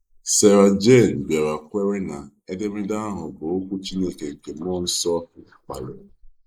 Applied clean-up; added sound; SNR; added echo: neural mask model Resemble Enhance denoiser.